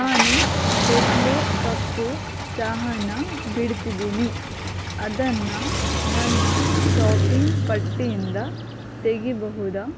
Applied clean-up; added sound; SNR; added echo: none; Car; -4 dB; none.